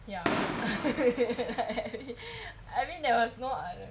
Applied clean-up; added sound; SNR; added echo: none; Fireworks; 6 dB; none.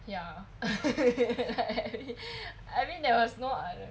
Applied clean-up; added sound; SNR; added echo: none; none; none; none.